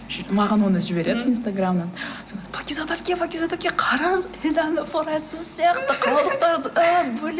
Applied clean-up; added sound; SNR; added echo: none; none; none; none.